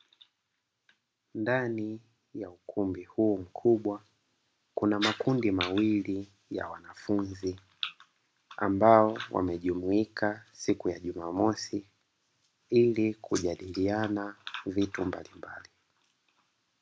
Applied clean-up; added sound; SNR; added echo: none; none; none; none.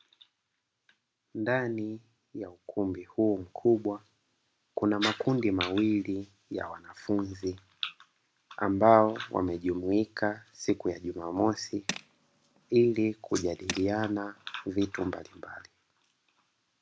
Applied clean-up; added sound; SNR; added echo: none; Tools; 12 dB; none.